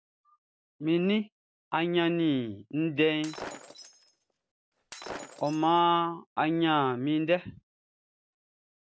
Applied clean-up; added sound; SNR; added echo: none; Shatter; 15 dB; none.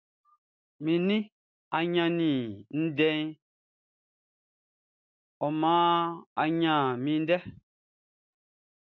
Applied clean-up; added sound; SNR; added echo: none; none; none; none.